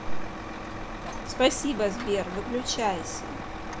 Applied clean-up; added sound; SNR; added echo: none; Truck; 8 dB; none.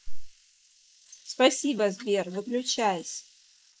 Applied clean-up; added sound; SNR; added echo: neural mask model Resemble Enhance denoiser.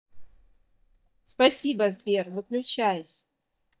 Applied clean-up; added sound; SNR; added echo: neural mask model DeepFilterNet 3.